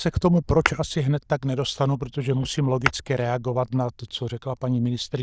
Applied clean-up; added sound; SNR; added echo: neural diffusion model UNIVERSE++.